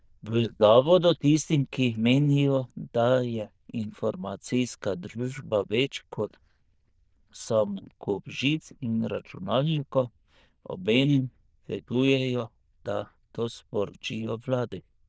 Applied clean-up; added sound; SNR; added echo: neural diffusion model UNIVERSE++.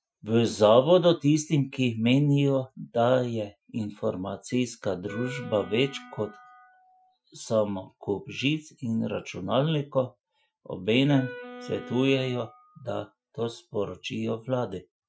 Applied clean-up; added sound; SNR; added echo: classical method Wiener filter.